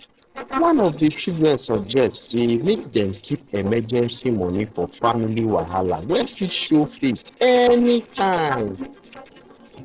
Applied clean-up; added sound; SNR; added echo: neural separator model SepFormer DNS4.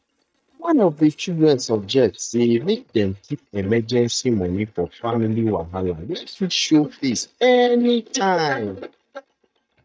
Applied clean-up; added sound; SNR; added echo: neural mask model DeepFilterNet 3.